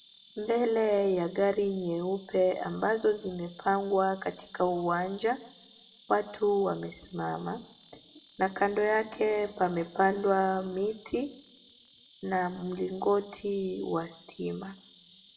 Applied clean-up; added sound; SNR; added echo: none; Insect; 10 dB; reverberation time 0.5 s.